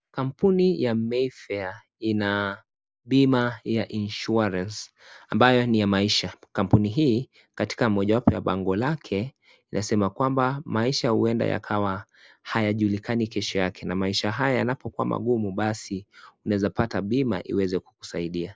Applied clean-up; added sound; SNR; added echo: none; none; none; none.